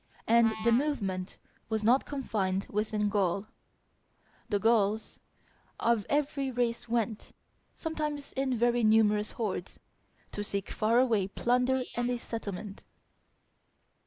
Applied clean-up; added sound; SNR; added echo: neural mask model Resemble Enhance denoiser.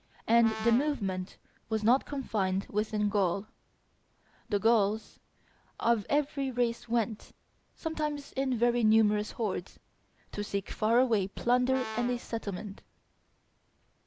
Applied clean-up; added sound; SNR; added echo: none; Brass instrument; 11 dB; none.